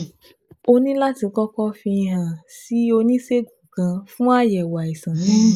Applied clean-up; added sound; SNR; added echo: neural mask model Resemble Enhance denoiser.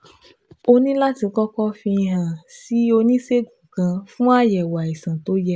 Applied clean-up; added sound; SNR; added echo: none; none; none; none.